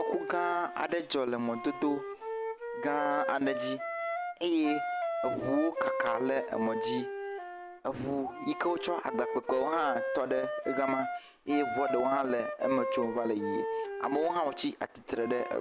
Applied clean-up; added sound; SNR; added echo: none; Wind instrument, woodwind instrument; 4 dB; none.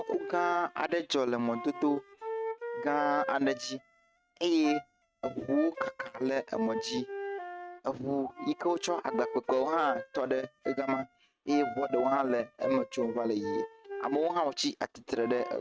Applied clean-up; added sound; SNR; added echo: neural mask model RNNoise.